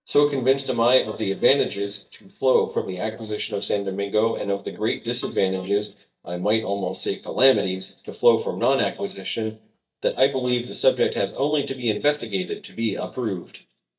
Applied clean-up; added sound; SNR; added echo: neural mask model DeepFilterNet 3.